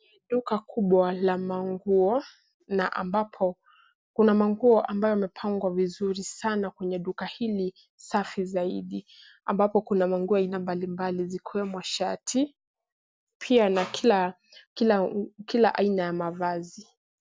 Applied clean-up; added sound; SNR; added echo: none; none; none; none.